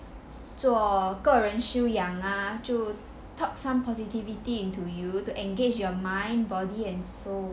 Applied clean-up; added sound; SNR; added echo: none; none; none; none.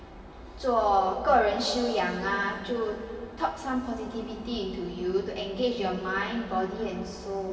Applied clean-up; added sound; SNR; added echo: none; none; none; reverberation time 2.5 s.